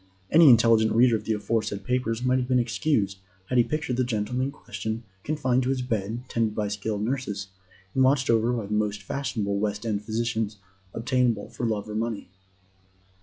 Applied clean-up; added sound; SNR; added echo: classical method log-MMSE.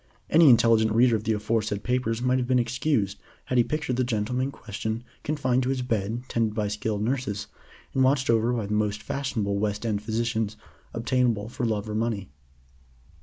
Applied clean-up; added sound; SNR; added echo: none; none; none; none.